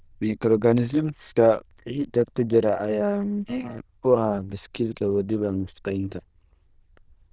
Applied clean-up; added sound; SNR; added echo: neural diffusion model UNIVERSE++.